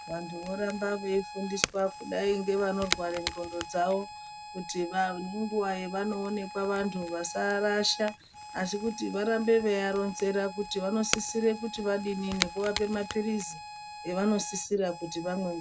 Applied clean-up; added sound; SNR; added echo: none; Crack / Crackle + Harmonica; 9 dB; none.